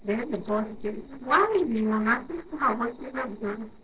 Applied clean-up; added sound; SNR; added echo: neural separator model SepFormer DNS4.